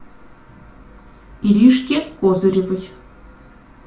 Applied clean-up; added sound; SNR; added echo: none; none; none; reverberation time 0.3 s.